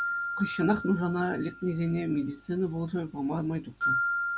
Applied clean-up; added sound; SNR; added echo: none; Glockenspiel; 4 dB; none.